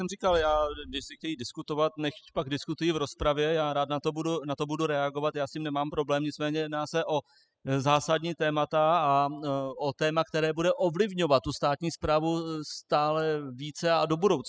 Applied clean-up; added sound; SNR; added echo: classical method spectral subtraction.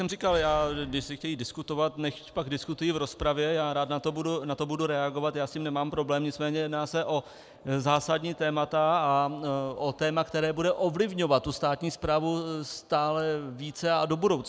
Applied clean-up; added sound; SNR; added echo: none; Boom; 18 dB; none.